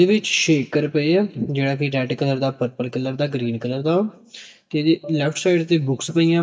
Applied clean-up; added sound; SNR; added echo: neural mask model DeepFilterNet 3.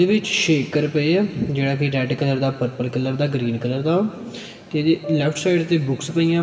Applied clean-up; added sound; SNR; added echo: none; Piano; 12 dB; reverberation time 2.0 s.